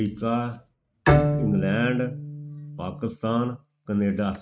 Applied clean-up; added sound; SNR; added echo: neural mask model RNNoise.